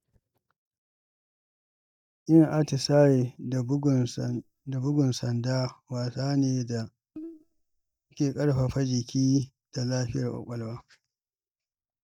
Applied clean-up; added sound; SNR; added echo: neural mask model DeepFilterNet 3.